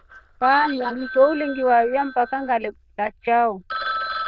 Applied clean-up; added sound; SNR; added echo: neural diffusion model UNIVERSE++.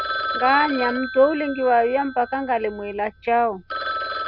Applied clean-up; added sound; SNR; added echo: none; Telephone; 8 dB; none.